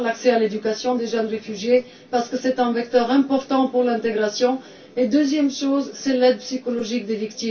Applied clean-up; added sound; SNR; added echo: none; none; none; reverberation time 0.2 s.